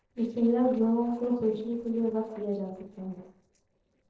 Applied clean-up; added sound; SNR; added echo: neural separator model SepFormer DNS4.